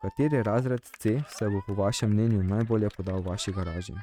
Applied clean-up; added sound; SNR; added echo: neural mask model RNNoise.